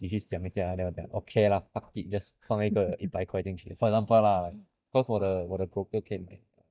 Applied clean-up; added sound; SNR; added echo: neural mask model DeepFilterNet 3.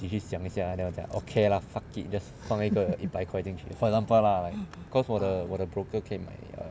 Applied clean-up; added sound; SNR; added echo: none; none; none; none.